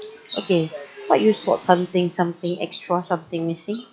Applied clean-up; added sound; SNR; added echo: classical method log-MMSE.